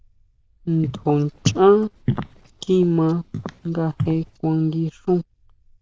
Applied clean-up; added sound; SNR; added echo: neural diffusion model UNIVERSE++.